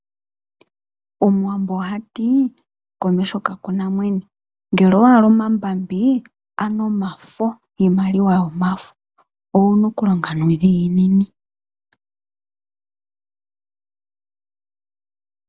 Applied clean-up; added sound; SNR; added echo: none; none; none; none.